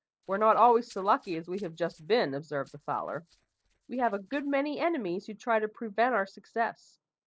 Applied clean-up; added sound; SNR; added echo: neural separator model SepFormer DNS4.